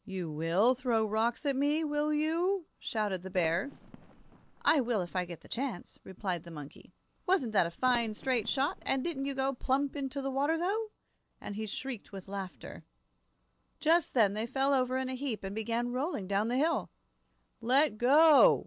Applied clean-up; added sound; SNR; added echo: neural separator model SepFormer DNS4.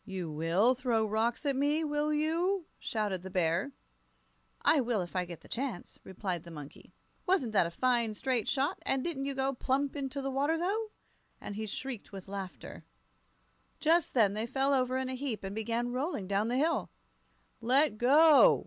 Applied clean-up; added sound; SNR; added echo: none; none; none; none.